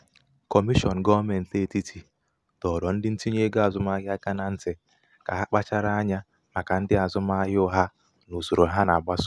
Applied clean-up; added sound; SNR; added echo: none; none; none; none.